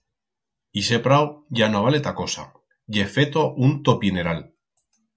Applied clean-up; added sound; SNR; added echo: none; none; none; none.